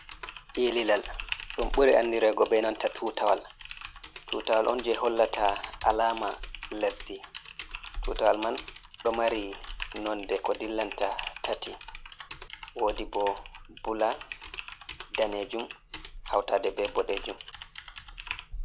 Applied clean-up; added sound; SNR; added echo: none; Typing; 11 dB; none.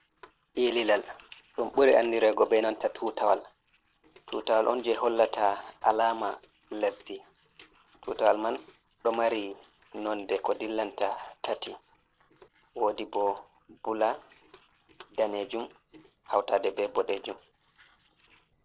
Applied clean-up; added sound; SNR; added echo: neural separator model SepFormer DNS4.